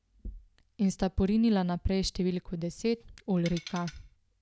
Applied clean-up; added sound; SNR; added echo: none; Tools; 15 dB; none.